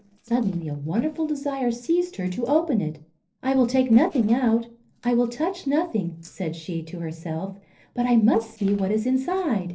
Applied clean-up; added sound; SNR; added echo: neural separator model SepFormer DNS4.